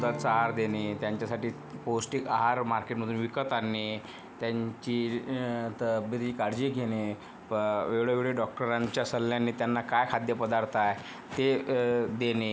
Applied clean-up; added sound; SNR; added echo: none; Strum; 20 dB; none.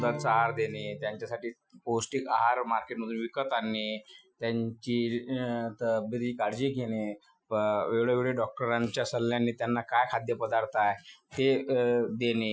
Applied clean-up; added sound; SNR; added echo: classical method Wiener filter.